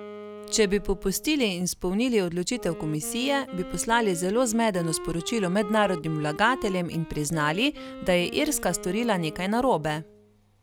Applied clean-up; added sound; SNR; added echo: none; Wind instrument, woodwind instrument; 14 dB; none.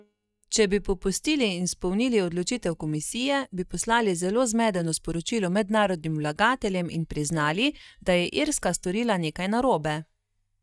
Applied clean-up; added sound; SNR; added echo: neural mask model DeepFilterNet 3.